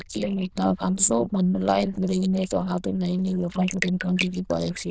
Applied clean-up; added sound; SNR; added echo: neural diffusion model UNIVERSE++.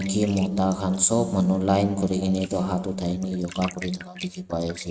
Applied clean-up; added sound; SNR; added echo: neural mask model RNNoise.